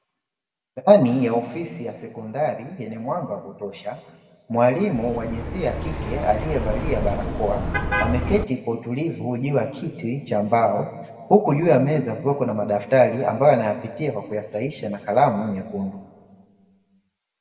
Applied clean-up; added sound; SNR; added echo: none; Car passing by; 3 dB; reverberation time 1.6 s.